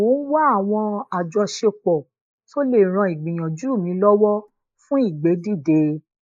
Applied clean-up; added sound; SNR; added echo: neural mask model Resemble Enhance denoiser.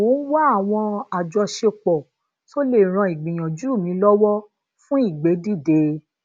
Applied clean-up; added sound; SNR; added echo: none; none; none; none.